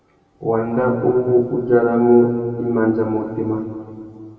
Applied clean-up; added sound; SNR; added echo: none; none; none; reverberation time 2.3 s.